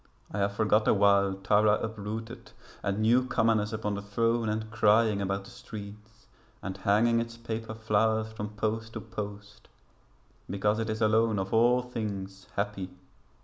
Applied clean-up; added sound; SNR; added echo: none; none; none; none.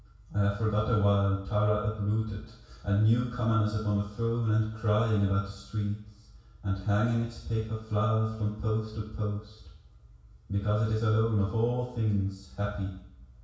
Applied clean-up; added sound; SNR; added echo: none; none; none; reverberation time 0.6 s.